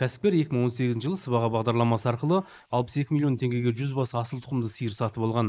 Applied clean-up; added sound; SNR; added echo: neural mask model Resemble Enhance denoiser.